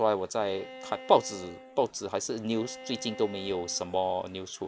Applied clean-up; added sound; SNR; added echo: none; Bowed string instrument; 17 dB; none.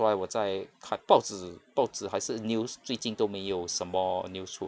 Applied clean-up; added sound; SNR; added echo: none; none; none; none.